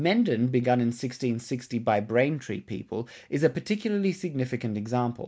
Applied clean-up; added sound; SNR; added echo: none; none; none; none.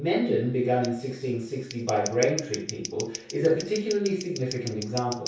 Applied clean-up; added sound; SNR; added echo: none; Scissors; 13 dB; reverberation time 0.6 s.